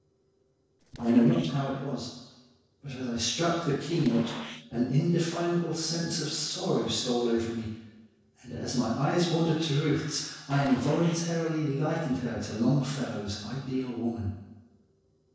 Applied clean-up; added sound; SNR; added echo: neural separator model SepFormer DNS4.